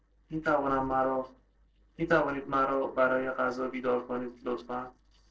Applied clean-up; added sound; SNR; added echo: neural separator model SepFormer DNS4.